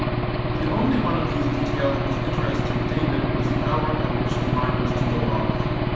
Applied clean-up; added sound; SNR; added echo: none; Engine / Aircraft; -5 dB; reverberation time 1.1 s.